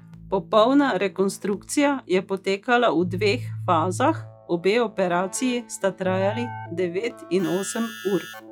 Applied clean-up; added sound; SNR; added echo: classical method log-MMSE.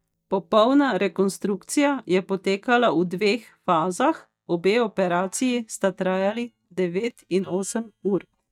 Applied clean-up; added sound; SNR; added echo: neural mask model DeepFilterNet 3.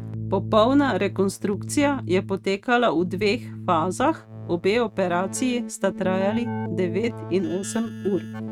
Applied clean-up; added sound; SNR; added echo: neural mask model RNNoise.